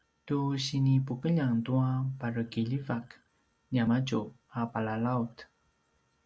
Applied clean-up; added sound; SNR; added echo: none; none; none; none.